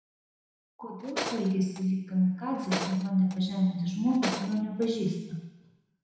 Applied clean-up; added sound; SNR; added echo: none; Tools; 10 dB; reverberation time 1.0 s.